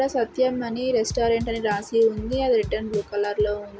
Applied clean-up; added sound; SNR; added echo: none; Drum / Drum kit; 13 dB; none.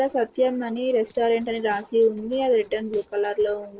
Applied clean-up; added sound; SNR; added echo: neural separator model SepFormer DNS4.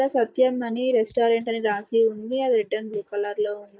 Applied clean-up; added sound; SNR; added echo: neural mask model DeepFilterNet 3.